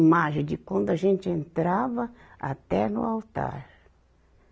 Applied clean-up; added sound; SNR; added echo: none; none; none; none.